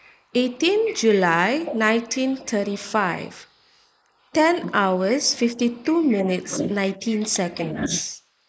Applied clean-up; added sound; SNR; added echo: neural mask model Resemble Enhance denoiser.